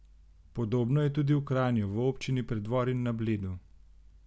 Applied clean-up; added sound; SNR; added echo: none; none; none; none.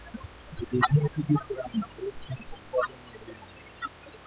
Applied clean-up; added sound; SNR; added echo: classical method spectral subtraction.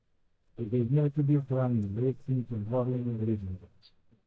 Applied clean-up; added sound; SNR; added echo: neural mask model DeepFilterNet 3.